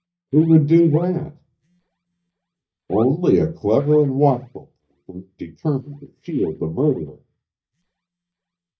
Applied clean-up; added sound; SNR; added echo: neural mask model DeepFilterNet 3.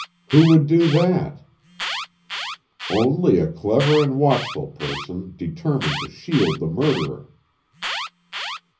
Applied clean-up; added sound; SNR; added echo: none; Alarm; 11 dB; reverberation time 0.5 s.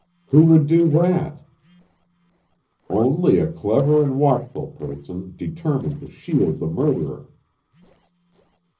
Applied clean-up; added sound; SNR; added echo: neural separator model SepFormer DNS4.